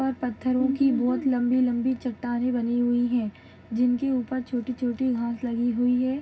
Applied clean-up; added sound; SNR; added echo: none; none; none; reverberation time 0.4 s.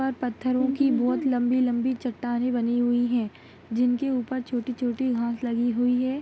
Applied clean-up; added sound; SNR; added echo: none; none; none; none.